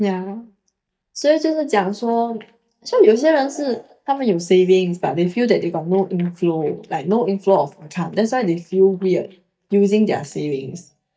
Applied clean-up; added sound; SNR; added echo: neural mask model DeepFilterNet 3.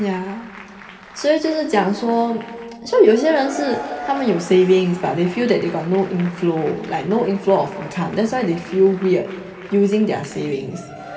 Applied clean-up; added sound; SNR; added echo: none; Applause / Crowd / Cheering; 17 dB; reverberation time 2.3 s.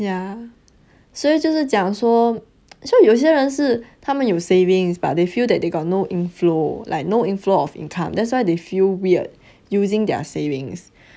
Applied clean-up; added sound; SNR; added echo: none; none; none; none.